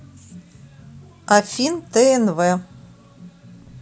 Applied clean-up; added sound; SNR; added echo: none; none; none; none.